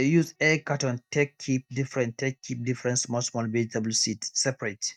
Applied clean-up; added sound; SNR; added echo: neural mask model DeepFilterNet 3.